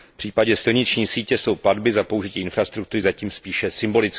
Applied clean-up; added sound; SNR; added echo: none; none; none; none.